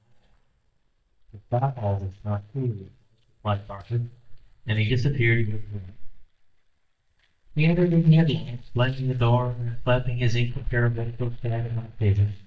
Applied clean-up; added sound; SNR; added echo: neural mask model DeepFilterNet 3.